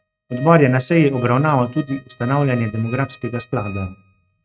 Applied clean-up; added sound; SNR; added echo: neural mask model RNNoise.